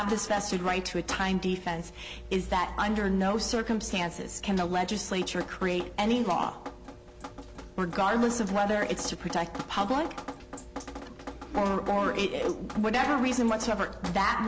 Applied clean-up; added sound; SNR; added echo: none; Drip; 13 dB; none.